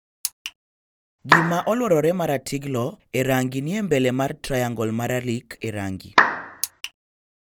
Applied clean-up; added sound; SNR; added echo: none; Clapping; -3 dB; none.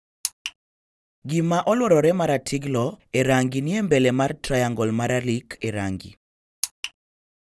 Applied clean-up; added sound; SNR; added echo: none; none; none; none.